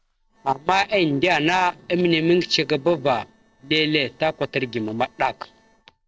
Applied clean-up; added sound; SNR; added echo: neural separator model SepFormer DNS4.